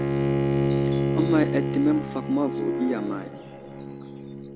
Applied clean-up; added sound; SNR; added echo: none; Bowed string instrument; -1 dB; none.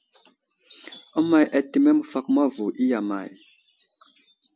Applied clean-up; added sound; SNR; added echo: none; none; none; none.